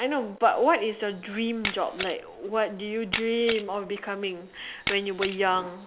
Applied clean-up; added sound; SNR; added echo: none; Camera; 10 dB; none.